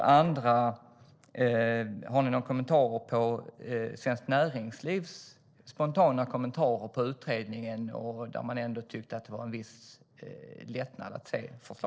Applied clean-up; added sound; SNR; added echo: neural separator model SepFormer DNS4.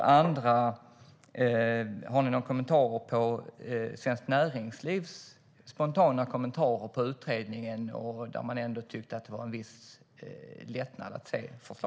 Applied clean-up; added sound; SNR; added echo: none; Tap; 11 dB; none.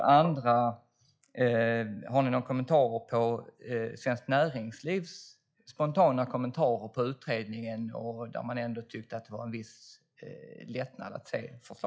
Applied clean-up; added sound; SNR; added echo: classical method log-MMSE.